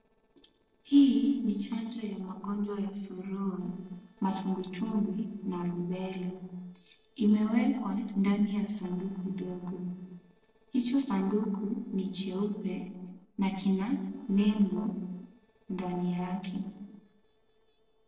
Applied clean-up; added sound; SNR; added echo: neural separator model SepFormer DNS4.